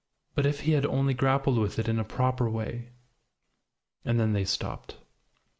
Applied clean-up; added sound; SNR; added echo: none; none; none; none.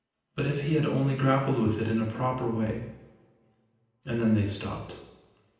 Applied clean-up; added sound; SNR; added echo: none; none; none; reverberation time 0.9 s.